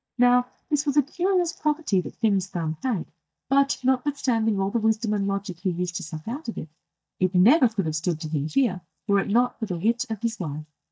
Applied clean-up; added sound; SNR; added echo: neural mask model DeepFilterNet 3.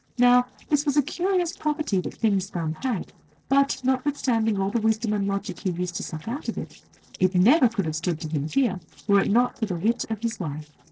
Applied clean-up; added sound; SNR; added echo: neural separator model SepFormer DNS4.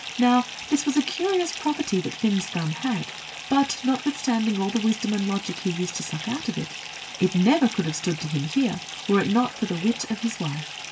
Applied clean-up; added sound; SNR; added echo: none; Fill (with liquid) / Bathtub (filling or washing); 11 dB; reverberation time 0.2 s.